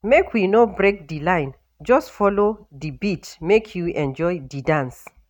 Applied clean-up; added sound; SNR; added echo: neural mask model RNNoise.